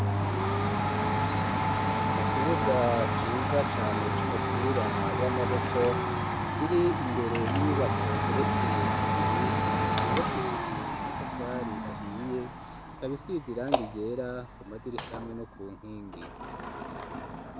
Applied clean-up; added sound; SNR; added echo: none; Domestic sounds, home sounds; -5 dB; none.